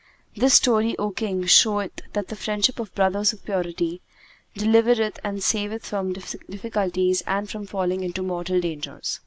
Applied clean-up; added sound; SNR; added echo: none; none; none; none.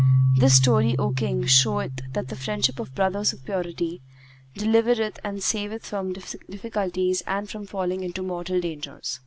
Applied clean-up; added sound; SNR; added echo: none; Keyboard (musical); 2 dB; none.